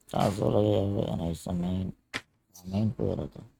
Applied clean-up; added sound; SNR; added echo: neural mask model RNNoise.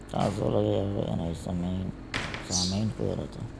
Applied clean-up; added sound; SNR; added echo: none; Slam + Engine / Boat, Water vehicle; 10 dB; none.